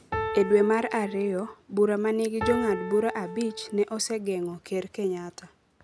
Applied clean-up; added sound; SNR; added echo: none; Piano; 7 dB; none.